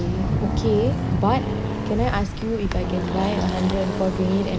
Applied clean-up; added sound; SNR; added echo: none; Accelerating, revving, vroom + Rain; 1 dB; none.